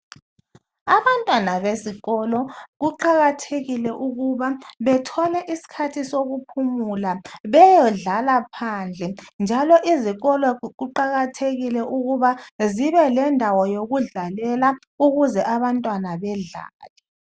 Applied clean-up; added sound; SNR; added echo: none; none; none; none.